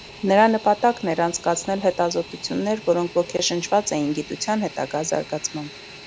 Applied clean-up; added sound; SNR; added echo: none; Fixed-wing aircraft, airplane; 18 dB; none.